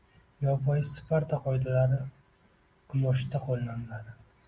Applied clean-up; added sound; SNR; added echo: none; none; none; none.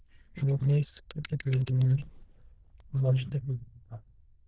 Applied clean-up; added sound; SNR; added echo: neural diffusion model UNIVERSE++.